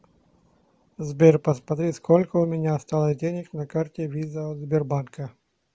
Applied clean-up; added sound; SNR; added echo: none; none; none; none.